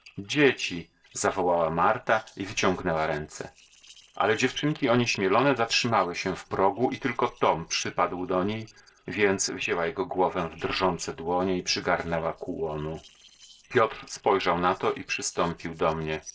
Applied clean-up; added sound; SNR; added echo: neural separator model SepFormer DNS4.